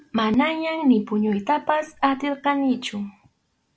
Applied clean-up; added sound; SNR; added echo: none; none; none; none.